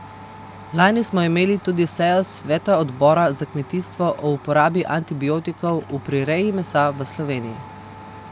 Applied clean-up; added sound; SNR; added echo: none; Domestic sounds, home sounds; 18 dB; none.